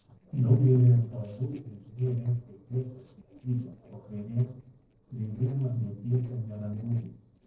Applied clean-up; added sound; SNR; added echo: neural separator model SepFormer DNS4.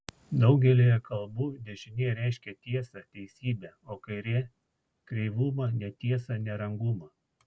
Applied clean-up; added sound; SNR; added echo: none; none; none; none.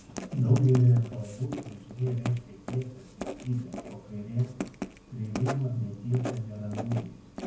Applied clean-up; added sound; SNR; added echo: none; Writing; 11 dB; reverberation time 0.9 s.